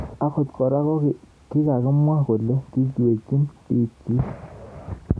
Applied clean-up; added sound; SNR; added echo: none; none; none; none.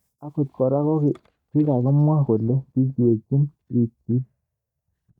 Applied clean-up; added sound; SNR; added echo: neural mask model DeepFilterNet 3.